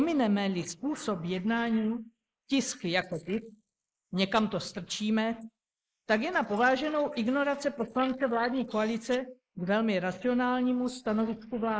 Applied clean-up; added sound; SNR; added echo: neural mask model Resemble Enhance denoiser.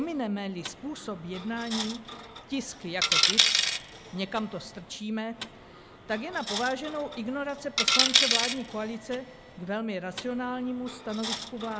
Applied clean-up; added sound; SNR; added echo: none; Coin (dropping); -2 dB; none.